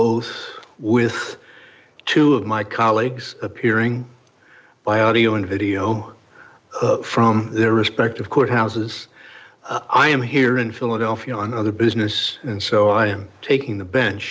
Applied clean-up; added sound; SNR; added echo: none; none; none; none.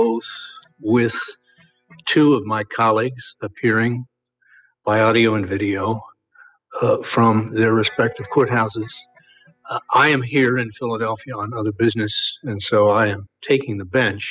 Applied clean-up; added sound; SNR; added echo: classical method spectral subtraction.